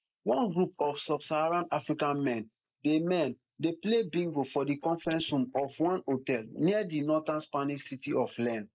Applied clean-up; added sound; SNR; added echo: neural mask model Resemble Enhance denoiser.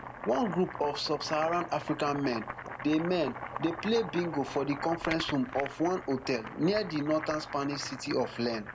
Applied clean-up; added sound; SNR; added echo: none; Boiling; 10 dB; none.